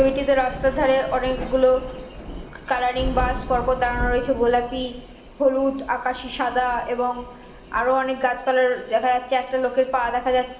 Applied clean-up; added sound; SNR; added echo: none; Thunder / Rain; 12 dB; reverberation time 1.0 s.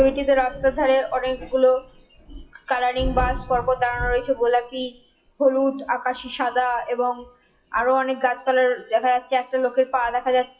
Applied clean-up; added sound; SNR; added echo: classical method WPE with log-MMSE.